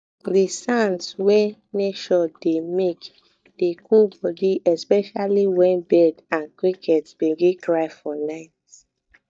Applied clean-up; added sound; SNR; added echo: neural mask model DeepFilterNet 3.